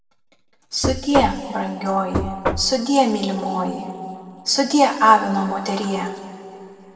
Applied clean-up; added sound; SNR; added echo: none; Knock; 5 dB; reverberation time 2.1 s.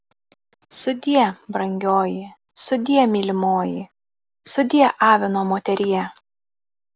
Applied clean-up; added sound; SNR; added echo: none; none; none; none.